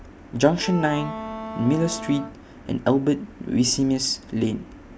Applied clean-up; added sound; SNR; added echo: none; Wind instrument, woodwind instrument; 11 dB; none.